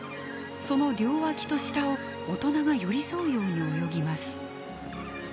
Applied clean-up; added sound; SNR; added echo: none; Car; 18 dB; none.